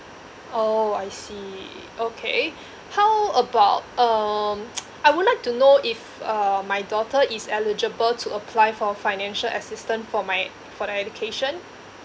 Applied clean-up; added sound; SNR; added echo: none; none; none; none.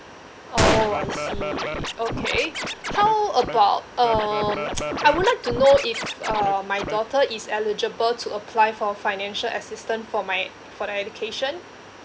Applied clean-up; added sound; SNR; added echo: none; Gunshot, gunfire + Scratching (performance technique); 4 dB; none.